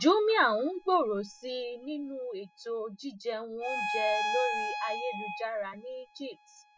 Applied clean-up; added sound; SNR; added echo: classical method spectral subtraction.